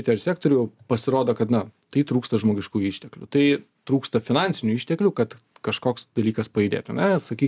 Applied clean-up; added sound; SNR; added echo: none; none; none; none.